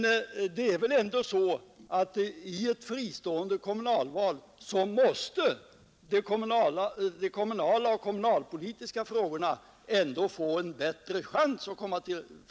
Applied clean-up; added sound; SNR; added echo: none; none; none; none.